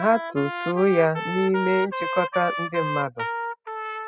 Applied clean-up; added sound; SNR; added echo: classical method spectral subtraction.